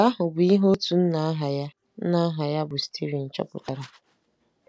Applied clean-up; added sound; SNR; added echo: none; none; none; none.